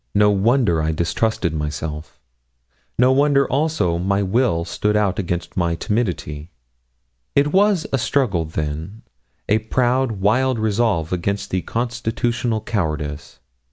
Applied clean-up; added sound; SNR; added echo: none; none; none; none.